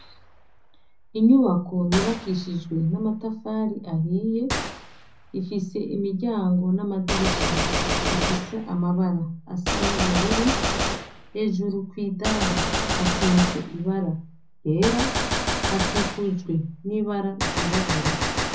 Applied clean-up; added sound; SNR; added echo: none; Gunshot, gunfire; 3 dB; reverberation time 0.4 s.